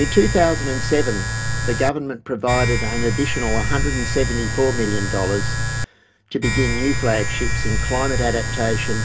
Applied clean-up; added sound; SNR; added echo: none; Domestic sounds, home sounds; 0 dB; reverberation time 0.3 s.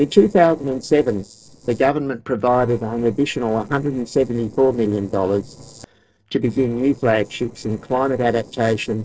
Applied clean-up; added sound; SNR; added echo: neural separator model SepFormer DNS4.